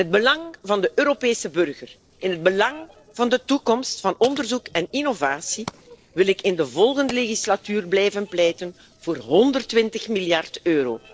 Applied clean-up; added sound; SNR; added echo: neural separator model SepFormer DNS4.